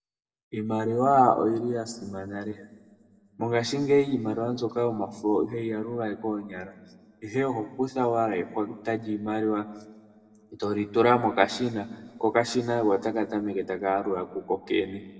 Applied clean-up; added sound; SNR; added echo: none; none; none; reverberation time 1.1 s.